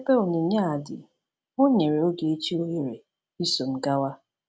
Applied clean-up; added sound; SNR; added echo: none; none; none; none.